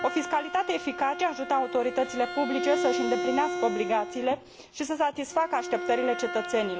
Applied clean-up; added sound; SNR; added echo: none; Bowed string instrument; 6 dB; none.